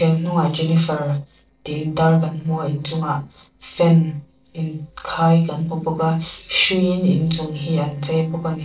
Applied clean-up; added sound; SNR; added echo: neural separator model SepFormer DNS4.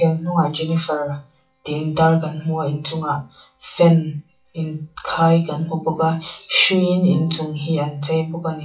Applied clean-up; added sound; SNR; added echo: classical method WPE with log-MMSE.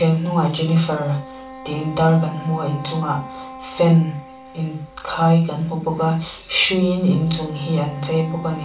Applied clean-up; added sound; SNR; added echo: none; Wind instrument, woodwind instrument; 18 dB; reverberation time 0.3 s.